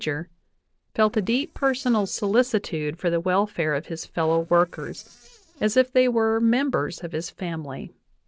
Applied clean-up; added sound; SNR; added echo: neural separator model SepFormer DNS4.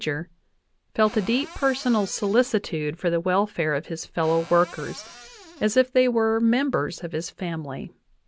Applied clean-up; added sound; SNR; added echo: none; Cupboard open or close; 19 dB; none.